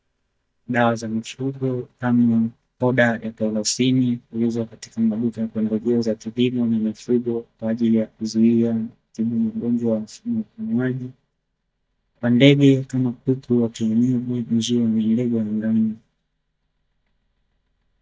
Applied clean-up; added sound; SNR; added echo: neural mask model DeepFilterNet 3.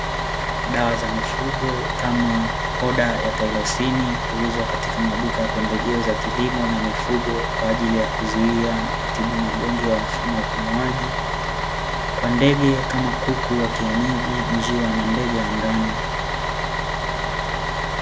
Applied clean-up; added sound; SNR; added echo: none; Bus; 0 dB; none.